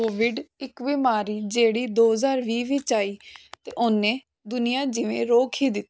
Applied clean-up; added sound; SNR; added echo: none; none; none; none.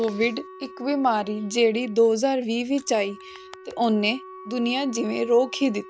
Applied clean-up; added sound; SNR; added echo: none; Wind instrument, woodwind instrument; 19 dB; none.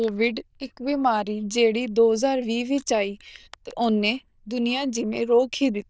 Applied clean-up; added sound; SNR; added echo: neural diffusion model UNIVERSE++.